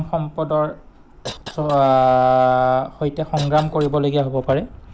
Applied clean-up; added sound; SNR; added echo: none; Cough; 19 dB; none.